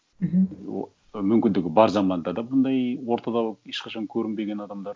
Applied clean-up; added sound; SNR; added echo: none; none; none; none.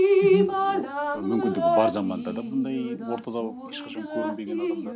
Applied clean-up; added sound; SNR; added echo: none; Drip; -4 dB; none.